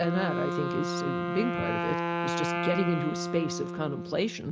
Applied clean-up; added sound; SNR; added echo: none; Wind instrument, woodwind instrument; 0 dB; none.